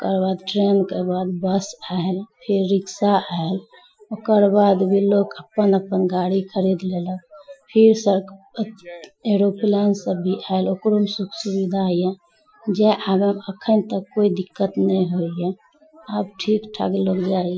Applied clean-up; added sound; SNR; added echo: classical method Wiener filter.